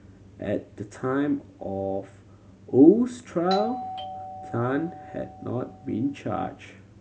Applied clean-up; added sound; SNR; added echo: none; Doorbell; 11 dB; none.